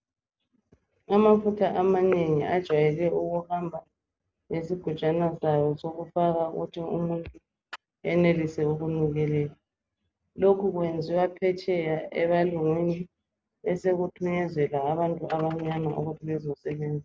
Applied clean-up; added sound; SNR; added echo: none; none; none; none.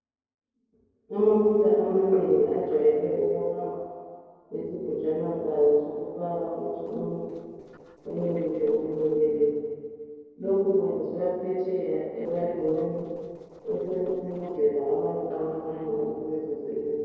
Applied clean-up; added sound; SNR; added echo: neural separator model SepFormer DNS4.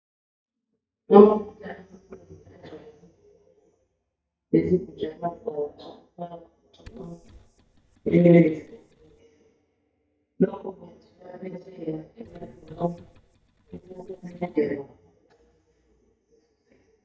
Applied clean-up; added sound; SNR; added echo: neural mask model DeepFilterNet 3.